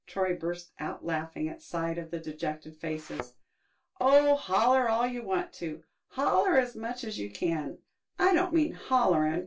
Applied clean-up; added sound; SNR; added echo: none; Thump, thud; 14 dB; reverberation time 0.2 s.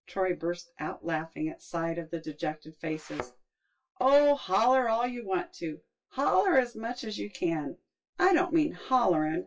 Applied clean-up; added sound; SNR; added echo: classical method WPE with log-MMSE.